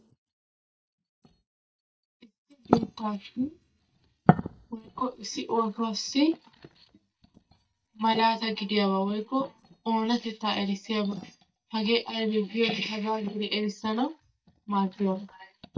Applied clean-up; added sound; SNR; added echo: neural mask model DeepFilterNet 3.